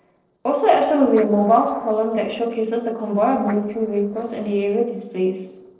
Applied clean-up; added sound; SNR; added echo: neural separator model SepFormer DNS4.